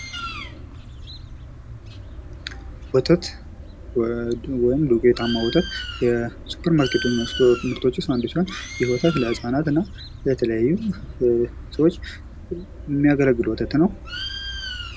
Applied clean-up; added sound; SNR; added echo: none; Bird; 12 dB; none.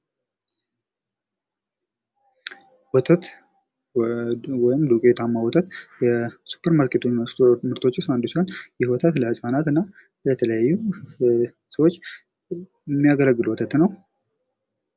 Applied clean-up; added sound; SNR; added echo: none; none; none; none.